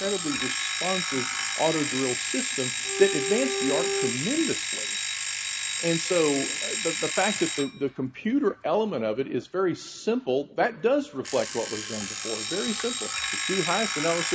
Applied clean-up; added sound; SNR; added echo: none; Alarm + Bowed string instrument; 2 dB; none.